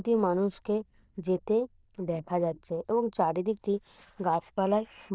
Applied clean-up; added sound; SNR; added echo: neural diffusion model UNIVERSE++.